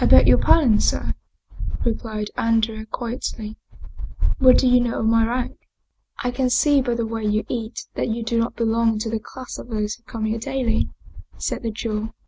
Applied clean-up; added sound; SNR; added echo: none; none; none; none.